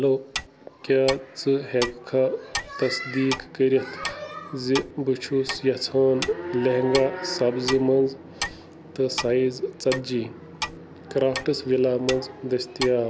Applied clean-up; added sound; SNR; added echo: none; Clock; 12 dB; none.